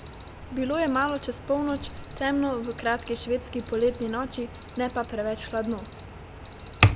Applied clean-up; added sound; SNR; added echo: none; Alarm; 0 dB; none.